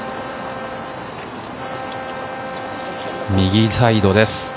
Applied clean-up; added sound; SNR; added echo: none; Brass instrument; 11 dB; none.